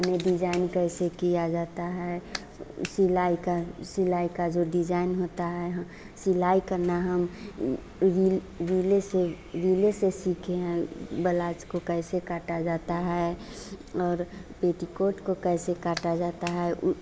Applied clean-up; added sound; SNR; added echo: none; Clapping; 14 dB; none.